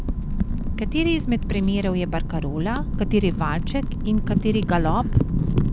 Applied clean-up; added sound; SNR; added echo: none; Wind / Fire; -1 dB; none.